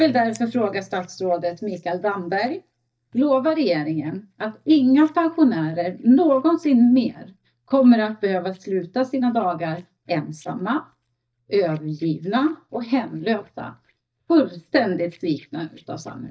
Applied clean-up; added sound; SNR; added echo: neural mask model DeepFilterNet 3.